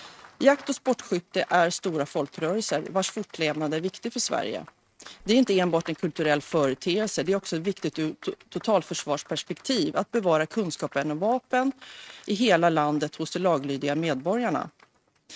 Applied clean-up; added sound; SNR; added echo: neural mask model RNNoise.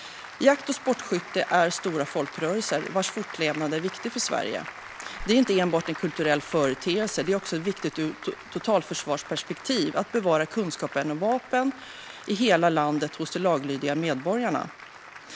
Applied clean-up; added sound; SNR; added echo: none; Applause; 15 dB; none.